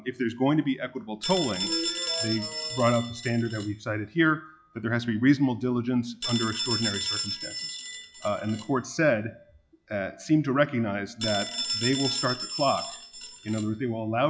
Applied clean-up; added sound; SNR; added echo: classical method log-MMSE.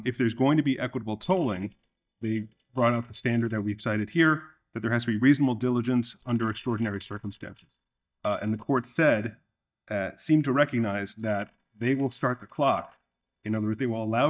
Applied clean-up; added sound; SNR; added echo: neural mask model DeepFilterNet 3.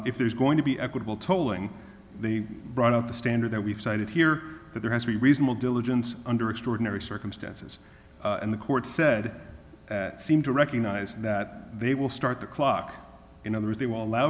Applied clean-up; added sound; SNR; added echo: none; none; none; none.